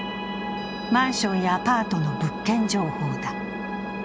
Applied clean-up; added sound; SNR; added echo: none; Engine; 7 dB; none.